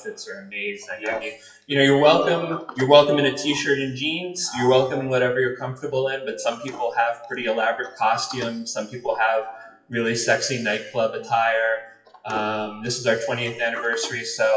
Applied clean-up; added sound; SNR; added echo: classical method WPE with log-MMSE.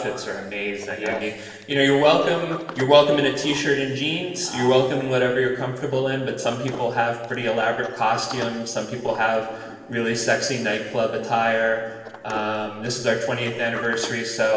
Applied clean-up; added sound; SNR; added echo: none; Sliding door; 18 dB; reverberation time 1.4 s.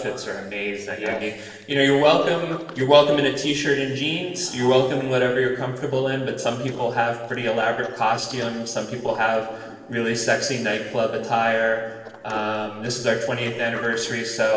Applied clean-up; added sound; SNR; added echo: neural separator model SepFormer DNS4.